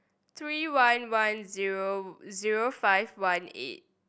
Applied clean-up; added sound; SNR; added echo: none; none; none; none.